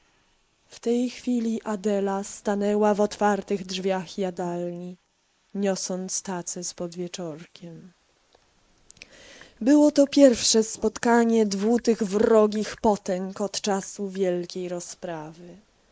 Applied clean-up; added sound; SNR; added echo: neural mask model Resemble Enhance denoiser.